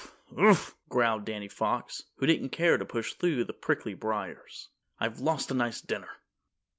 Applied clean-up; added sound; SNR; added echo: none; none; none; none.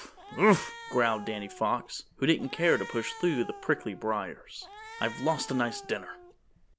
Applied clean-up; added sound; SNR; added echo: none; Cat; 15 dB; none.